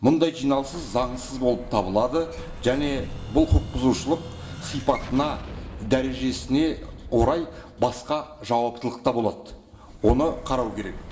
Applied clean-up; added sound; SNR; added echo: none; Explosion; 13 dB; reverberation time 0.6 s.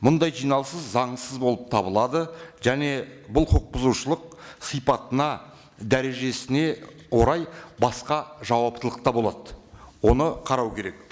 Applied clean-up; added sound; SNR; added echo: none; none; none; none.